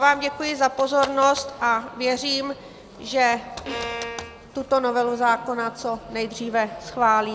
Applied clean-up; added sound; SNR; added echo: none; Bowed string instrument; 13 dB; none.